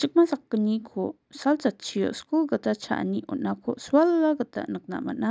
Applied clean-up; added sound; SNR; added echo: none; none; none; none.